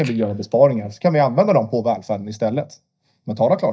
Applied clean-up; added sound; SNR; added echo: neural mask model DeepFilterNet 3.